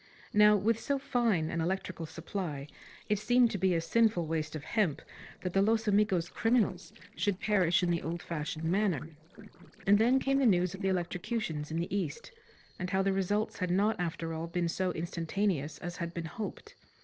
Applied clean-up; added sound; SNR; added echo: neural separator model SepFormer DNS4.